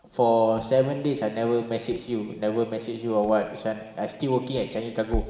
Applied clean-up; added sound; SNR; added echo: none; Crackle; 15 dB; reverberation time 1.6 s.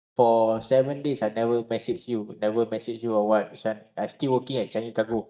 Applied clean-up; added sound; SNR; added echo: neural mask model DeepFilterNet 3.